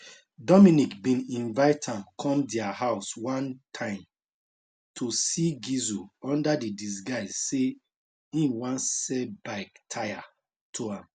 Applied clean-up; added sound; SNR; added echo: none; none; none; none.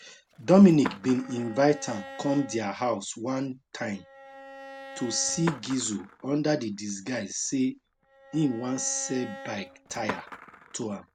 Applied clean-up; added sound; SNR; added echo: none; Skateboard + Bowed string instrument; 16 dB; none.